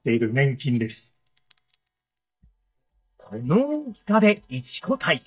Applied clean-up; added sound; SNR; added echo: neural mask model DeepFilterNet 3.